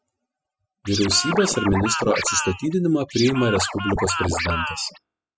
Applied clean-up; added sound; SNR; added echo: classical method spectral subtraction.